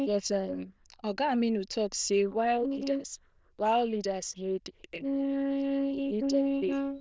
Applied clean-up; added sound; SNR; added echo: neural diffusion model UNIVERSE++.